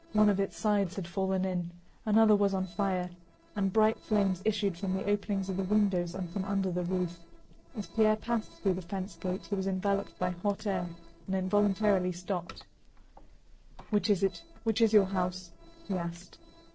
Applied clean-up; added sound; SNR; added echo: neural separator model SepFormer DNS4.